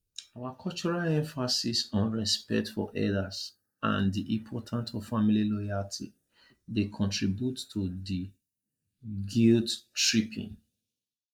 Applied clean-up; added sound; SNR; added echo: neural mask model Resemble Enhance denoiser.